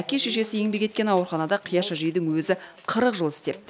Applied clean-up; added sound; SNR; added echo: none; none; none; none.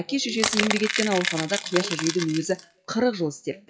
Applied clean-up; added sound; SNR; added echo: classical method WPE with log-MMSE.